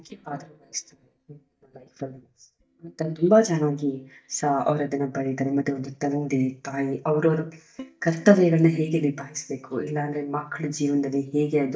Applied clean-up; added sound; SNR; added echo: neural mask model DeepFilterNet 3.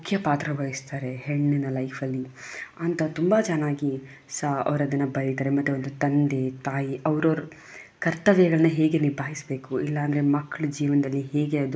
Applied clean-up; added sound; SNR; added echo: none; none; none; none.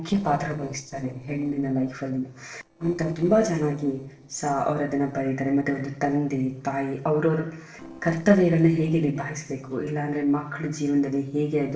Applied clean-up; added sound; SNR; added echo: neural separator model SepFormer DNS4.